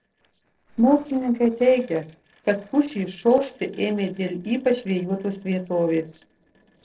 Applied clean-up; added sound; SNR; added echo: neural separator model SepFormer DNS4.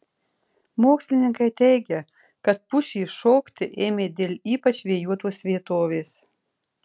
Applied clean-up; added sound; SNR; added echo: none; none; none; none.